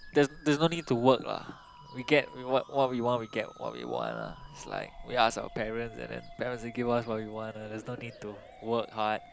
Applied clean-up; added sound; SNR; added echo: none; Musical instrument + Cricket / Bird; 19 dB; none.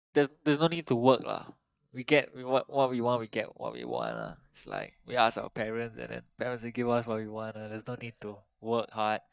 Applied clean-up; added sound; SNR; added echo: neural mask model DeepFilterNet 3.